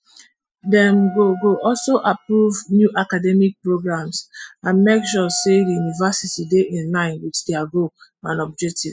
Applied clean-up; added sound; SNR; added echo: classical method spectral subtraction.